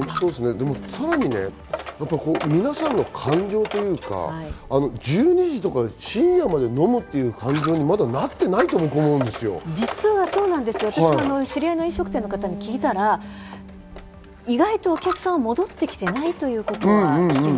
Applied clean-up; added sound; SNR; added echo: none; Coin (dropping); 13 dB; none.